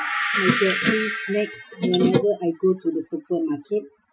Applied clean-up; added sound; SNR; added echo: classical method Wiener filter.